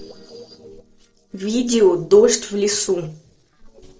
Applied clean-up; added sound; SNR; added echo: neural separator model SepFormer DNS4.